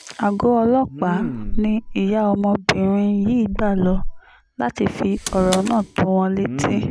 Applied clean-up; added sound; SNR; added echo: none; Respiratory sounds + Door; 9 dB; none.